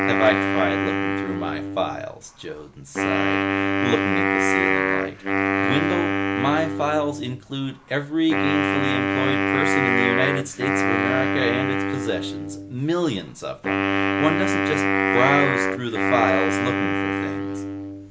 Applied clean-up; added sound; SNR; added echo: none; Wind instrument, woodwind instrument; -4 dB; none.